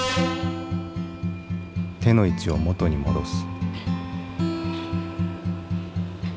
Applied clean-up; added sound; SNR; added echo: none; Subway, metro, underground; 11 dB; none.